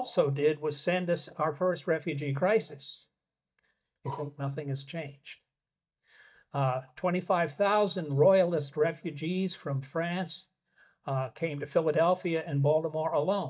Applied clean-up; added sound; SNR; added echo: neural mask model DeepFilterNet 3.